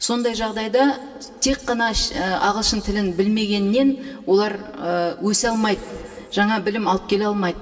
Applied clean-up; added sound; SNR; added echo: none; none; none; reverberation time 2.9 s.